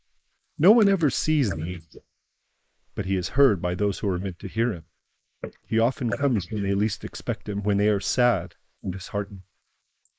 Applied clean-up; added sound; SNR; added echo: neural mask model Resemble Enhance denoiser.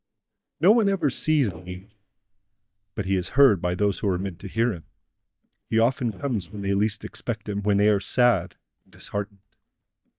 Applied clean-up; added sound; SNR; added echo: neural mask model DeepFilterNet 3.